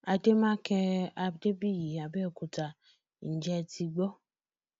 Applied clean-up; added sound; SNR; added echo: none; none; none; none.